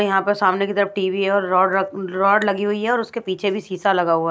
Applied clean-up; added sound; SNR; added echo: none; none; none; none.